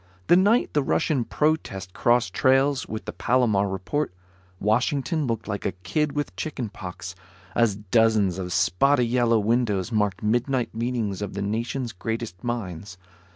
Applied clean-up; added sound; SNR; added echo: none; none; none; none.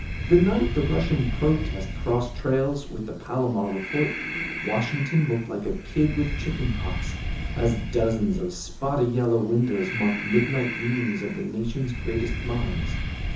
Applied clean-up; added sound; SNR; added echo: none; Breathing; 5 dB; reverberation time 0.6 s.